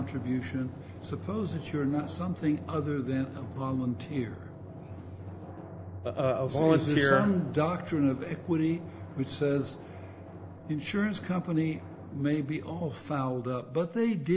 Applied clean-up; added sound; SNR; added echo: none; Drum; 13 dB; none.